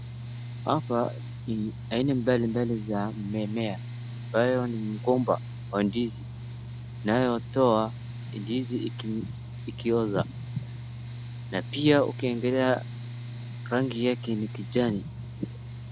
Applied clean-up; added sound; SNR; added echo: none; Mechanical fan; 9 dB; none.